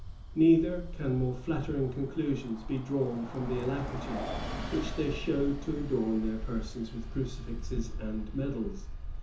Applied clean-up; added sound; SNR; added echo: none; Bus; 6 dB; reverberation time 0.6 s.